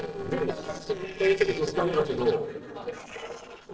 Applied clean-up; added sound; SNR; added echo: neural separator model SepFormer DNS4.